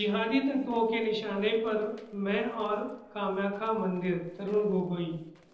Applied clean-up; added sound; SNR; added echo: neural separator model SepFormer DNS4.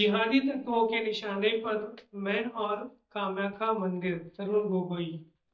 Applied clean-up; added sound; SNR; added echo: neural mask model DeepFilterNet 3.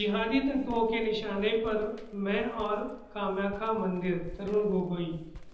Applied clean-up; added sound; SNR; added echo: none; Walk, footsteps; 15 dB; reverberation time 0.9 s.